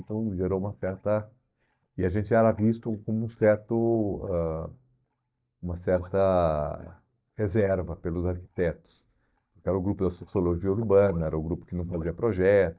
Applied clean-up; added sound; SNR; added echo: neural mask model DeepFilterNet 3.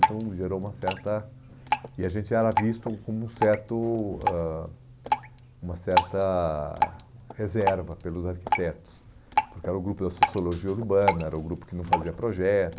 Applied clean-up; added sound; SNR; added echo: none; Drip; 2 dB; none.